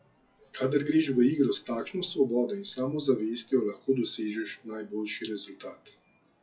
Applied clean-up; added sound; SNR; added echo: classical method WPE with log-MMSE.